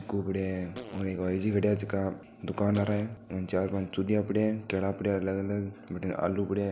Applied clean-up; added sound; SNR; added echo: none; Fart; 20 dB; none.